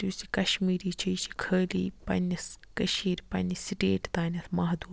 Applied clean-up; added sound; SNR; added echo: none; none; none; none.